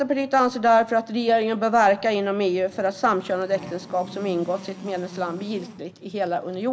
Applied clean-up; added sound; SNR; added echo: none; Buzz; 17 dB; none.